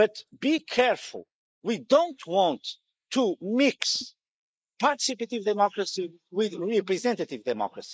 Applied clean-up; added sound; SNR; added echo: neural mask model Resemble Enhance denoiser.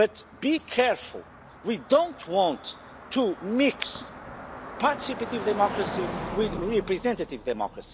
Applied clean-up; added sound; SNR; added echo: none; Car passing by; 11 dB; none.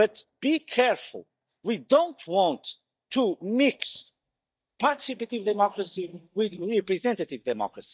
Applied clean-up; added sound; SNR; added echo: neural mask model DeepFilterNet 3.